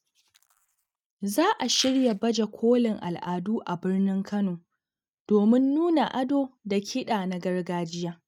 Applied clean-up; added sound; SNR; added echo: neural mask model RNNoise.